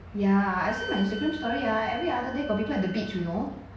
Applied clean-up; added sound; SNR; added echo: none; Wind instrument, woodwind instrument; 13 dB; none.